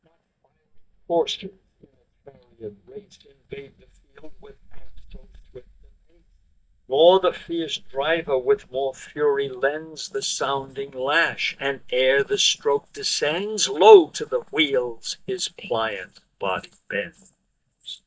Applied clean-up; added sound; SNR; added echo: neural mask model DeepFilterNet 3.